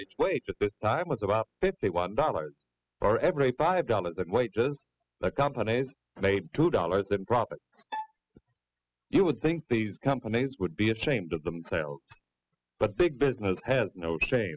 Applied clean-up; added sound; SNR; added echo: classical method spectral subtraction.